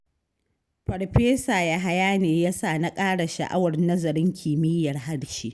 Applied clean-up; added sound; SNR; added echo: none; none; none; none.